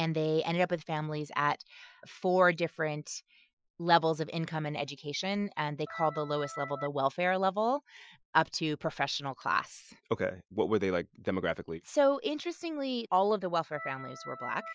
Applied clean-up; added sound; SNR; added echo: classical method Wiener filter.